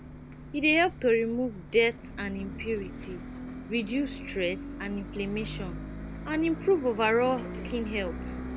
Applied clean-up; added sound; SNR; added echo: none; Bus; 10 dB; none.